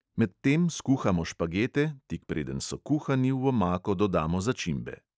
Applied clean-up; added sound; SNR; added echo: none; none; none; none.